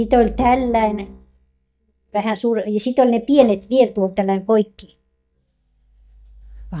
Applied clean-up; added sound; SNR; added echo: neural mask model DeepFilterNet 3.